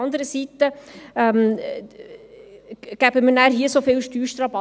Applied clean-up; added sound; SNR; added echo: none; none; none; none.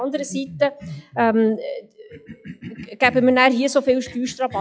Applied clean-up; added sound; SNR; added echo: classical method log-MMSE.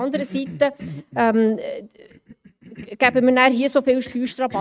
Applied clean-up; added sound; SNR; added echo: neural mask model RNNoise.